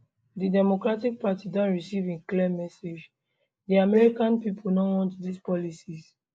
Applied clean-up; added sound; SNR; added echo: neural mask model Resemble Enhance denoiser.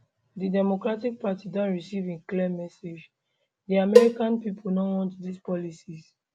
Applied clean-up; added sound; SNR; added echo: none; Cowbell; -5 dB; none.